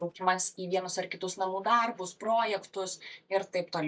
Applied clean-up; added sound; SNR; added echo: neural mask model DeepFilterNet 3.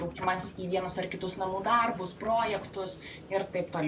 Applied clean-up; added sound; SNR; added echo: none; Subway, metro, underground; 15 dB; reverberation time 0.2 s.